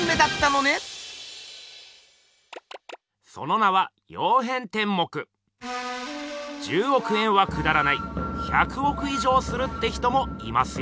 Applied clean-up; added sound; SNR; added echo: none; none; none; none.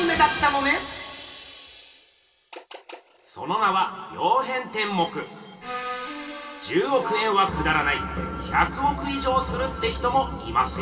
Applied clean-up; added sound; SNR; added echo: none; none; none; reverberation time 2.5 s.